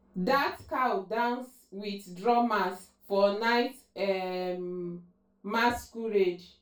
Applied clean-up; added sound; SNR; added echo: none; none; none; reverberation time 0.2 s.